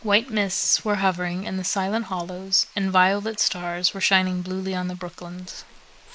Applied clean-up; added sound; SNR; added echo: neural mask model Resemble Enhance denoiser.